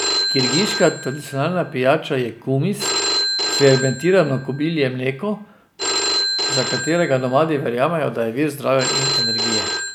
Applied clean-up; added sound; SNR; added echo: none; Telephone; 4 dB; none.